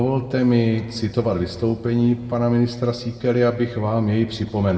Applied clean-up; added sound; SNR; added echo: none; none; none; reverberation time 1.3 s.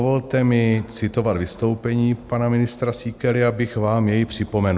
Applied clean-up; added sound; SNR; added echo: none; none; none; none.